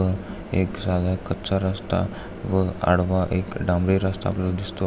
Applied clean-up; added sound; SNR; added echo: none; none; none; none.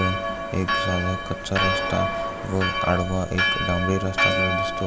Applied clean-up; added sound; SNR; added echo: none; Church bell; -1 dB; none.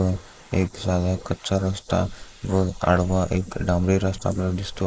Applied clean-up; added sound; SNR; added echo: neural mask model Resemble Enhance denoiser.